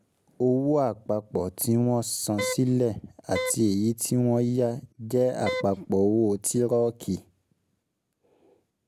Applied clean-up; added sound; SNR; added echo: none; Wind instrument, woodwind instrument; 8 dB; none.